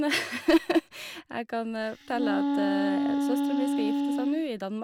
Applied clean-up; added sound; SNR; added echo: none; Wind instrument, woodwind instrument; -2 dB; none.